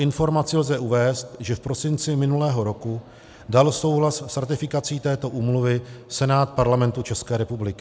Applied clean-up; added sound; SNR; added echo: none; none; none; none.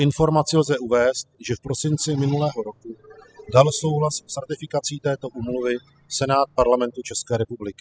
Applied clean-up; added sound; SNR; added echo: classical method spectral subtraction.